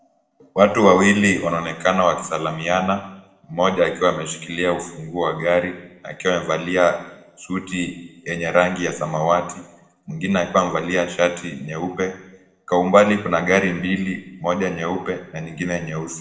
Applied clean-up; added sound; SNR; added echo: none; none; none; reverberation time 0.7 s.